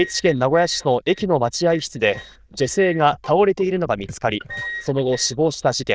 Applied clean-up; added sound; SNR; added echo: neural diffusion model UNIVERSE++.